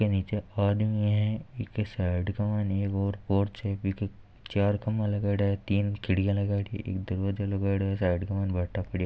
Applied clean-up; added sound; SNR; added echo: none; none; none; none.